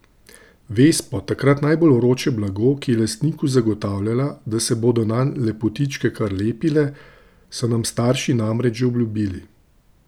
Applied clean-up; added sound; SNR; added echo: none; none; none; none.